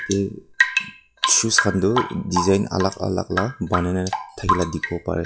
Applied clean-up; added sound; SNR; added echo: classical method log-MMSE.